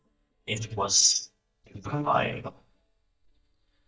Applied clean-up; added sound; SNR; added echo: neural mask model DeepFilterNet 3.